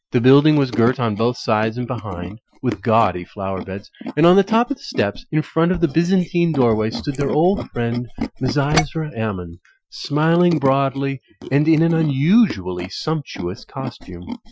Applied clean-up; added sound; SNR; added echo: classical method Wiener filter.